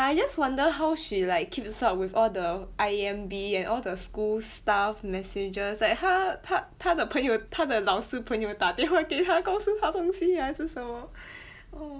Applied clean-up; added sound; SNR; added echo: none; none; none; none.